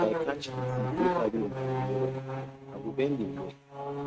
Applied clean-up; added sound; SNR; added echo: neural mask model RNNoise.